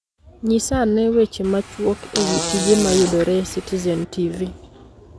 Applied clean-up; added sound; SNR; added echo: none; Fart; 7 dB; none.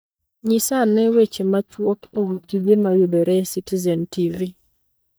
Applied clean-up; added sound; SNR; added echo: neural mask model DeepFilterNet 3.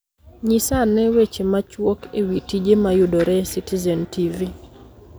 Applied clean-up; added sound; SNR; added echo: none; none; none; none.